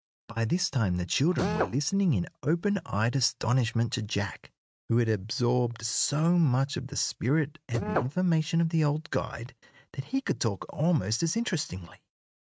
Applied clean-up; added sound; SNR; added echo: neural mask model RNNoise.